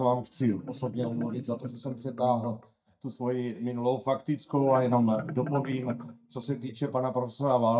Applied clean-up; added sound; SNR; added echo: neural mask model DeepFilterNet 3.